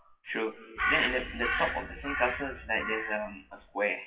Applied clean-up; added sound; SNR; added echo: classical method WPE with log-MMSE.